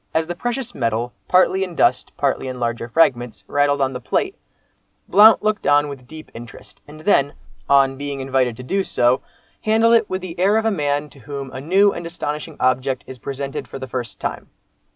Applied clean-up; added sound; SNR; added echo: none; none; none; none.